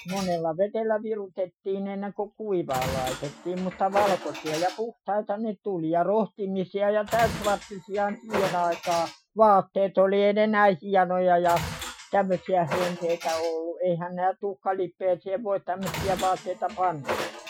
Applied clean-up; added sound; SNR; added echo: classical method Wiener filter.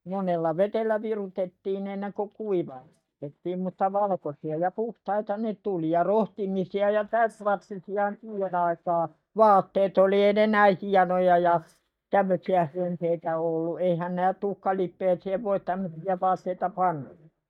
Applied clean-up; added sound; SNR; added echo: neural mask model DeepFilterNet 3.